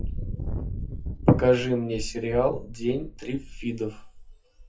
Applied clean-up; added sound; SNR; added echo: classical method WPE with log-MMSE.